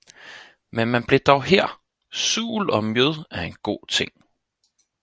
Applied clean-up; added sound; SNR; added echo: none; none; none; none.